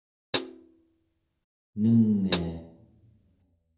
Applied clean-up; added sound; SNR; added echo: none; Hi-hat; 9 dB; reverberation time 2.1 s.